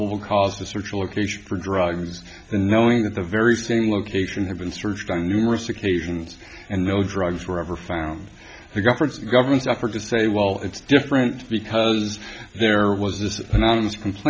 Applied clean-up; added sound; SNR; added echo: none; none; none; none.